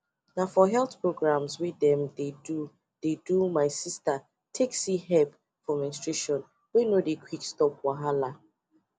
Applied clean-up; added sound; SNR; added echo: none; none; none; none.